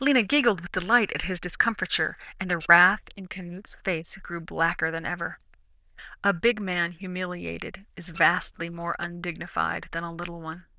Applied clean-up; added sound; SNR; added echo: neural diffusion model UNIVERSE++.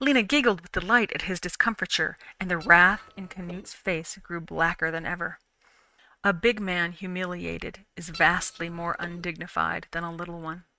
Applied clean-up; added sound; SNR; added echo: neural mask model RNNoise.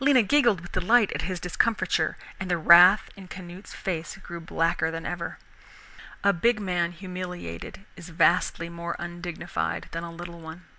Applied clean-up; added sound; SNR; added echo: none; none; none; none.